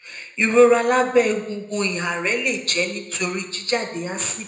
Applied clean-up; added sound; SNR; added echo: none; none; none; reverberation time 0.8 s.